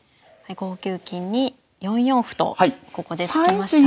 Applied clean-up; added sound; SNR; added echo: none; none; none; none.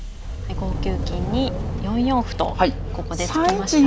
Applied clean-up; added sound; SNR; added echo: none; Subway, metro, underground + Vehicle; 4 dB; none.